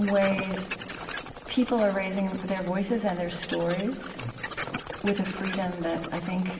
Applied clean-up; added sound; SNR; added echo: none; Wild animals; 9 dB; reverberation time 1.1 s.